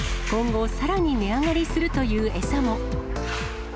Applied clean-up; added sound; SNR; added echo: none; none; none; none.